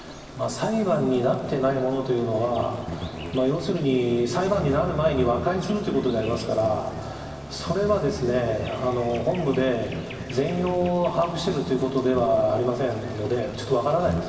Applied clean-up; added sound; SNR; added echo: none; Insect; 12 dB; reverberation time 2.6 s.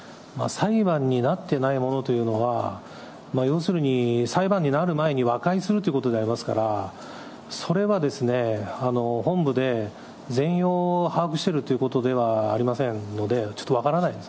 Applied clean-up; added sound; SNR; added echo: none; none; none; none.